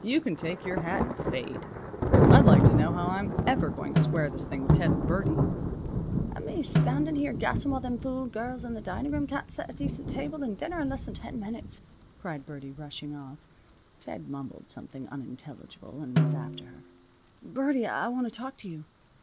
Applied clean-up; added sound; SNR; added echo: none; Snare drum + Thunder; -4 dB; none.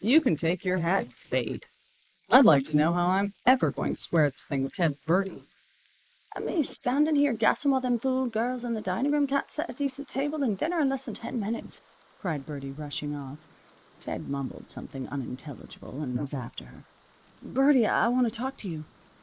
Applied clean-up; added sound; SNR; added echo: neural mask model Resemble Enhance denoiser.